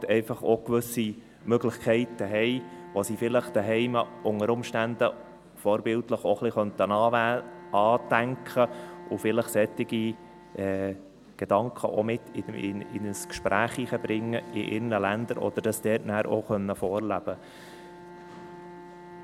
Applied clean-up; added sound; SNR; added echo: none; Bowed string instrument; 19 dB; none.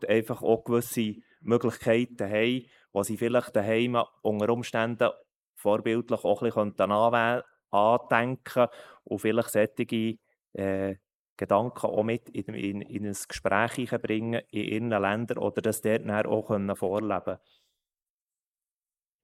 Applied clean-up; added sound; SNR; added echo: neural mask model Resemble Enhance denoiser.